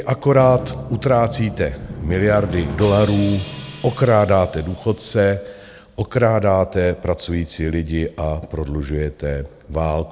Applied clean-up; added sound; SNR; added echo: none; Drum; 15 dB; none.